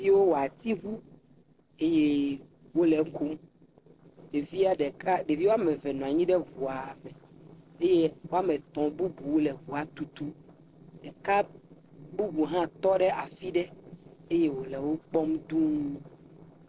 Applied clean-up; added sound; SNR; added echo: neural separator model SepFormer DNS4.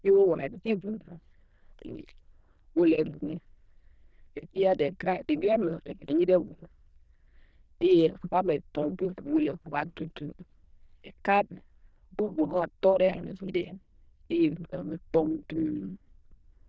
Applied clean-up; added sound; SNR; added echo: neural diffusion model UNIVERSE++.